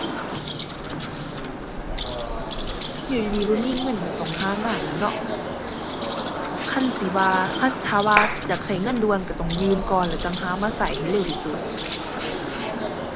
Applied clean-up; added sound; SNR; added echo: none; Clapping + Bird; 2 dB; none.